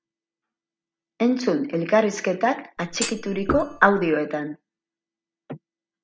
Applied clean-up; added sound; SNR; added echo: none; Thump, thud; 7 dB; none.